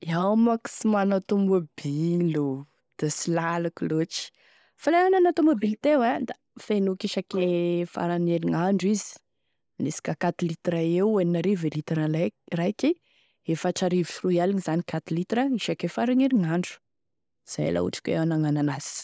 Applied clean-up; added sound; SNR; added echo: neural mask model Resemble Enhance denoiser.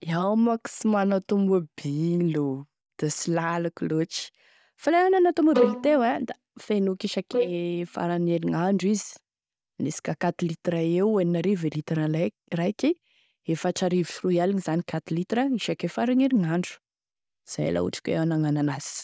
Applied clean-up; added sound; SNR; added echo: neural mask model DeepFilterNet 3.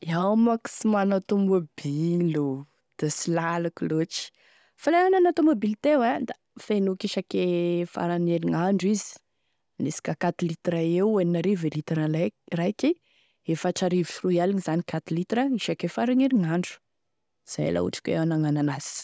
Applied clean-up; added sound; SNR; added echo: none; none; none; none.